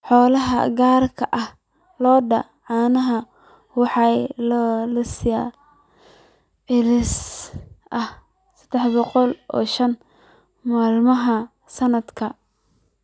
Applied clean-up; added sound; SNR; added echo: none; none; none; none.